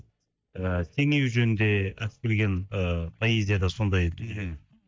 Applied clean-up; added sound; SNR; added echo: neural mask model DeepFilterNet 3.